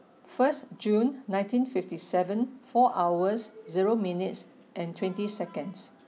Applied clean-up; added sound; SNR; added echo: none; none; none; none.